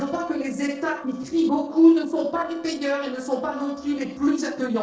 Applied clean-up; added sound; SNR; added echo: neural separator model SepFormer DNS4.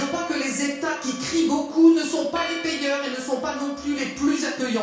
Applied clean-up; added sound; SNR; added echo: none; Church bell; 16 dB; reverberation time 0.6 s.